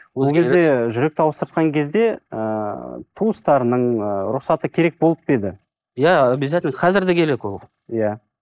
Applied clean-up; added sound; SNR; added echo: neural mask model Resemble Enhance denoiser.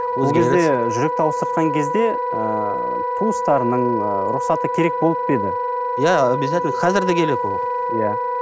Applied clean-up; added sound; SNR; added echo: none; Wind instrument, woodwind instrument; 1 dB; none.